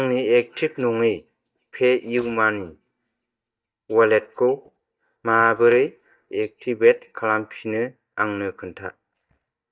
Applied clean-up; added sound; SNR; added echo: neural mask model DeepFilterNet 3.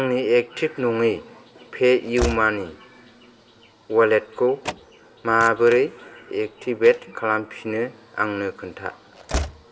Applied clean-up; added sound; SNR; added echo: none; Slam / Train; 13 dB; reverberation time 2.3 s.